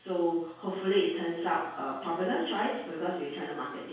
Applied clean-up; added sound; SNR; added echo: none; none; none; reverberation time 0.6 s.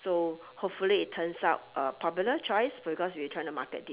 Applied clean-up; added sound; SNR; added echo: none; none; none; none.